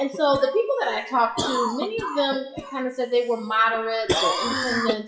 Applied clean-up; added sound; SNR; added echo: classical method WPE with log-MMSE.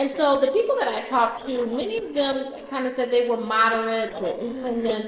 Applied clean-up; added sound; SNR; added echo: neural separator model SepFormer DNS4.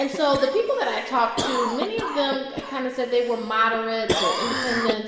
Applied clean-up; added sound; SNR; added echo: none; Cough; 5 dB; reverberation time 1.9 s.